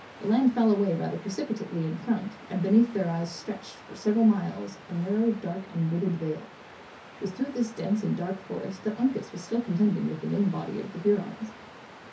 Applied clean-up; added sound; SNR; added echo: none; Waves, surf; 19 dB; reverberation time 0.3 s.